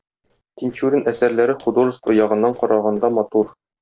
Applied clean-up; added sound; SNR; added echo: neural separator model SepFormer DNS4.